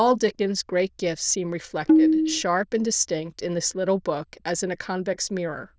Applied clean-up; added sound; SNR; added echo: neural diffusion model UNIVERSE++.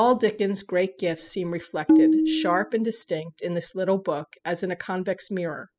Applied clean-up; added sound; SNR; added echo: classical method spectral subtraction.